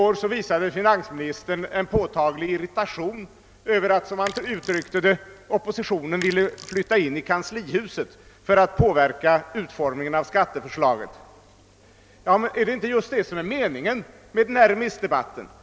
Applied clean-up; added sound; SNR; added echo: none; Sink (filling or washing); 17 dB; none.